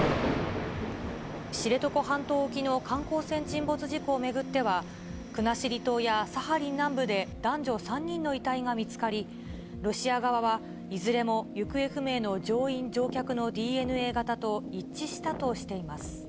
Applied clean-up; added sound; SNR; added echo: none; Thunder; 10 dB; none.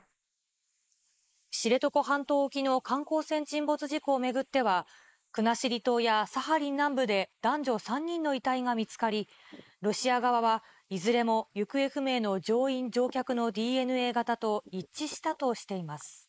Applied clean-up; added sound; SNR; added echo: neural mask model Resemble Enhance denoiser.